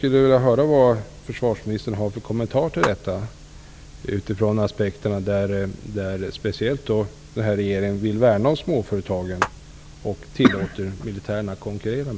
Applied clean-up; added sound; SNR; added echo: none; Clapping; 5 dB; none.